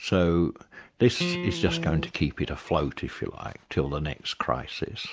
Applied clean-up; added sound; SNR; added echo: none; Electric guitar; 3 dB; none.